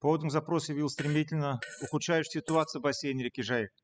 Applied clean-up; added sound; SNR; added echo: classical method spectral subtraction.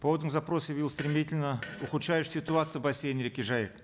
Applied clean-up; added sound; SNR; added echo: none; Fart; 16 dB; none.